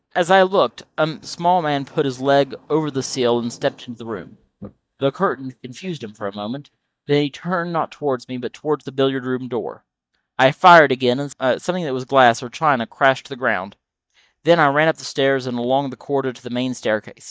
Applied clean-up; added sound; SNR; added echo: neural mask model DeepFilterNet 3.